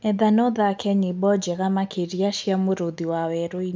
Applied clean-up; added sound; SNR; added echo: none; none; none; none.